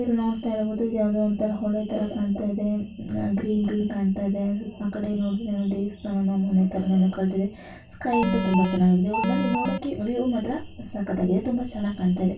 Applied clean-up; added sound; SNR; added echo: none; Alarm; 0 dB; reverberation time 0.2 s.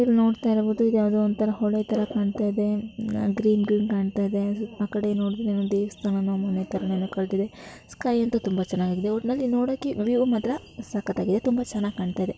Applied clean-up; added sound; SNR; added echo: none; none; none; none.